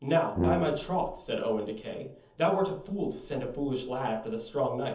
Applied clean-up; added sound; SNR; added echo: none; Brass instrument; 3 dB; reverberation time 0.7 s.